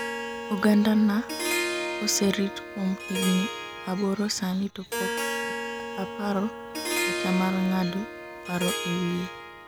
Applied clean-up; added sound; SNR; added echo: none; Harp; 5 dB; none.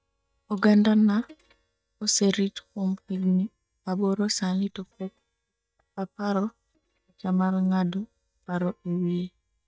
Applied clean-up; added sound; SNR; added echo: neural mask model DeepFilterNet 3.